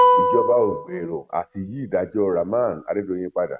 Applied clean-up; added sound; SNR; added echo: neural mask model RNNoise.